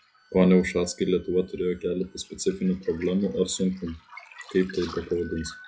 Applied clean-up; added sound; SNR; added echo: classical method log-MMSE.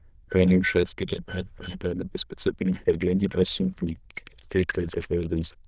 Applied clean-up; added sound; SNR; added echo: neural diffusion model UNIVERSE++.